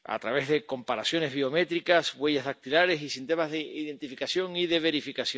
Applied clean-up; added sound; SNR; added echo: none; none; none; none.